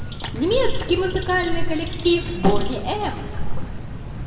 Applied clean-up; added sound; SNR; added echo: none; Bird / Insect; 0 dB; reverberation time 2.8 s.